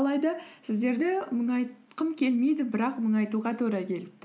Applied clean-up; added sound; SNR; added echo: none; none; none; none.